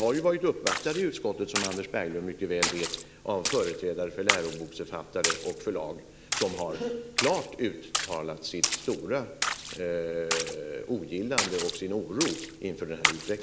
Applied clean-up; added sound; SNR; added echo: none; Splash, splatter; 3 dB; none.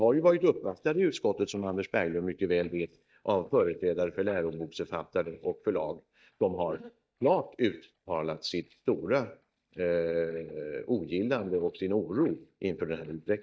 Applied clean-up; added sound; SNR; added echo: neural mask model DeepFilterNet 3.